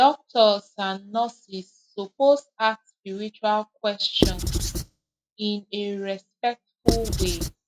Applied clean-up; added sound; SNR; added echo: classical method log-MMSE.